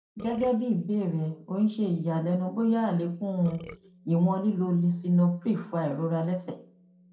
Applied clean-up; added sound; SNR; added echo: neural separator model SepFormer DNS4.